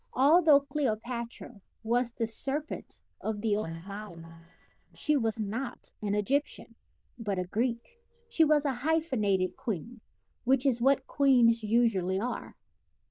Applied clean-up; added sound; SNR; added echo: neural diffusion model UNIVERSE++.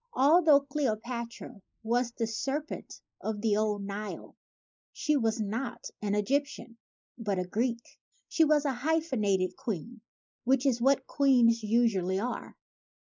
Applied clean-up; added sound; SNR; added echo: neural mask model Resemble Enhance denoiser.